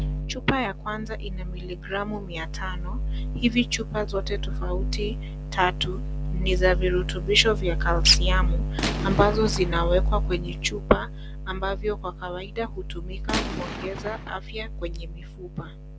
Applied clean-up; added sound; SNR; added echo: none; Gunshot, gunfire; 7 dB; none.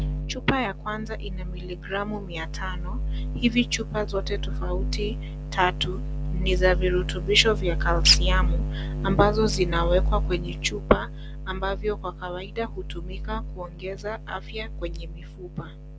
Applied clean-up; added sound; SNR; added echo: none; none; none; none.